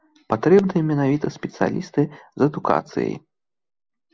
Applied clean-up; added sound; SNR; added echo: none; none; none; none.